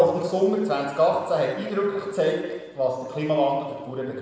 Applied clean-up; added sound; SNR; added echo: none; none; none; reverberation time 1.2 s.